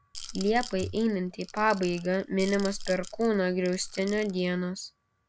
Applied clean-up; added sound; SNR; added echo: none; Rattle / Rattle (instrument); 13 dB; none.